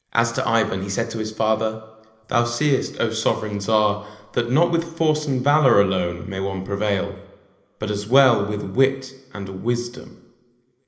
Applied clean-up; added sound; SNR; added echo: none; none; none; reverberation time 0.8 s.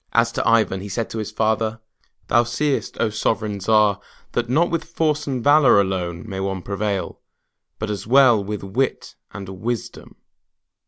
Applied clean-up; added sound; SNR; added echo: none; none; none; none.